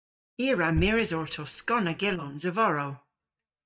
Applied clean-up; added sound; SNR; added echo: neural mask model DeepFilterNet 3.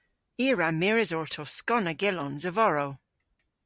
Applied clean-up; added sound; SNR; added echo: none; none; none; none.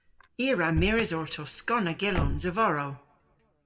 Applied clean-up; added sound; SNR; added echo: none; Slam / Car; 7 dB; reverberation time 0.5 s.